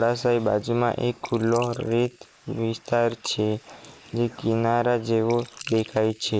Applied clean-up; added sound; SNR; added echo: neural mask model Resemble Enhance denoiser.